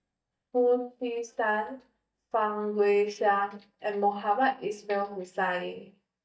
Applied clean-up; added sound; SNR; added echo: neural mask model DeepFilterNet 3.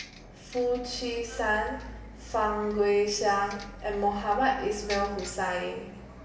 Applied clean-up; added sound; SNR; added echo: none; Bus; 14 dB; reverberation time 1.0 s.